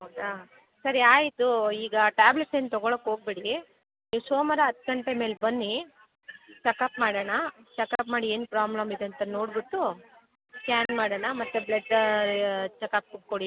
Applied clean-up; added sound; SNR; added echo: none; none; none; none.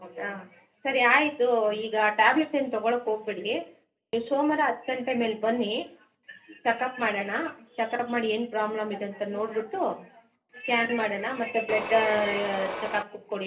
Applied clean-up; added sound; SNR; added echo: none; Mechanisms; 6 dB; reverberation time 0.3 s.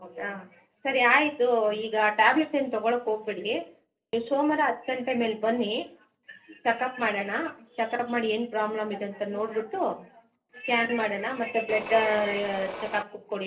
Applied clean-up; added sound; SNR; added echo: neural separator model SepFormer DNS4.